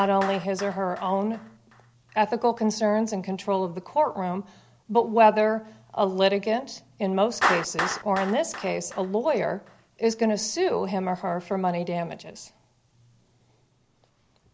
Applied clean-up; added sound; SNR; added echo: none; Clapping; 12 dB; none.